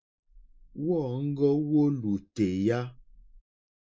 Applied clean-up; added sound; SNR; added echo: neural mask model Resemble Enhance denoiser.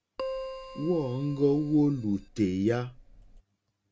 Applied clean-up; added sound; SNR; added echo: none; Keyboard (musical); 13 dB; none.